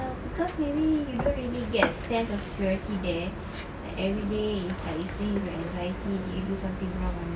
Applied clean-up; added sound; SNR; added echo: none; none; none; none.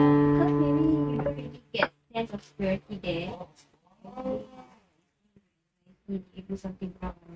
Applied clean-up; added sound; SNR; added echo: neural mask model RNNoise.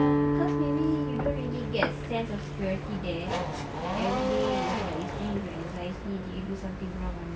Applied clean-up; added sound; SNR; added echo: none; Race car, auto racing / Accelerating, revving, vroom + Guitar; -1 dB; none.